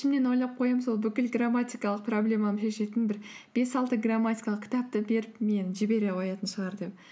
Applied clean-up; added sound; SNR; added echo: none; none; none; none.